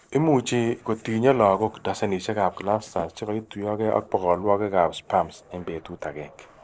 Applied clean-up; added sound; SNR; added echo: neural separator model SepFormer DNS4.